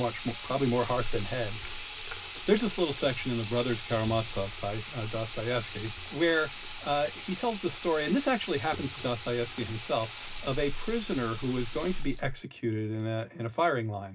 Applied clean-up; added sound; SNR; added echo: none; Sink (filling or washing) / Water tap, faucet; 8 dB; reverberation time 0.4 s.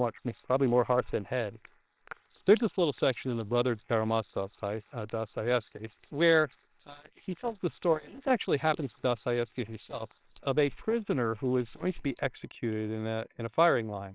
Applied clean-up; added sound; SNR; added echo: neural separator model SepFormer WHAMR!.